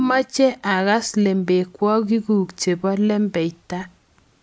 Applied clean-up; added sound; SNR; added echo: none; none; none; none.